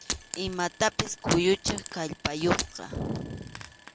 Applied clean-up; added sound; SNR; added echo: none; Shatter + Frying (food); 10 dB; none.